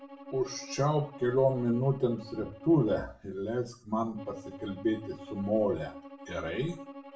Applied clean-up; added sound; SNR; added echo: none; Bowed string instrument; 16 dB; reverberation time 0.4 s.